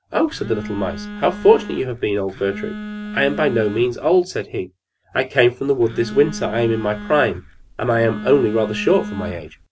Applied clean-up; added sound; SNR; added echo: none; Telephone; 11 dB; none.